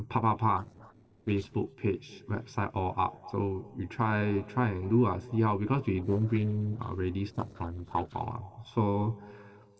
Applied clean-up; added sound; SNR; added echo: neural separator model SepFormer DNS4.